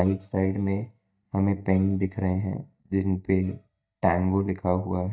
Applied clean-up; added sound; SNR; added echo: neural mask model DeepFilterNet 3.